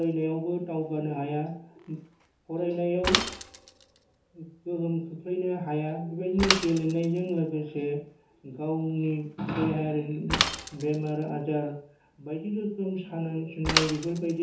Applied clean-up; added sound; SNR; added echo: none; Mechanisms / Bicycle; 6 dB; reverberation time 0.6 s.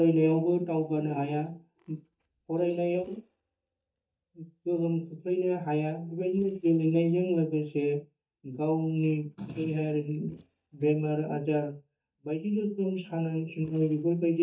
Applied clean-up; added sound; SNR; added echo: neural mask model DeepFilterNet 3.